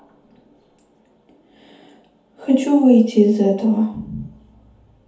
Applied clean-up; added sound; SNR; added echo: none; none; none; reverberation time 0.6 s.